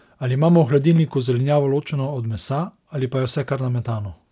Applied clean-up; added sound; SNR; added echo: none; none; none; none.